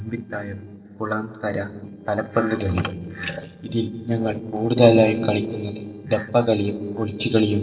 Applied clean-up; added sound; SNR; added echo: neural separator model SepFormer DNS4.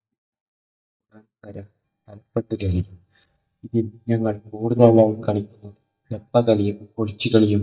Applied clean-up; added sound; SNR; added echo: neural mask model DeepFilterNet 3.